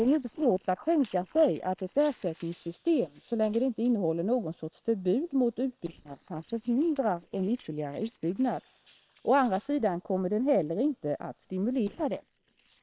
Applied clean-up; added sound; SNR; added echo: neural separator model SepFormer WHAM!.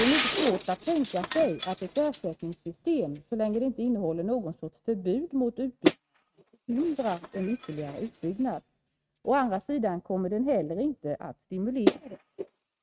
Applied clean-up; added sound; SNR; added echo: neural mask model RNNoise.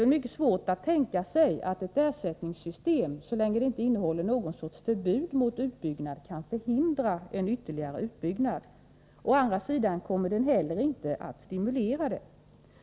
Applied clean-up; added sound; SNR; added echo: none; none; none; none.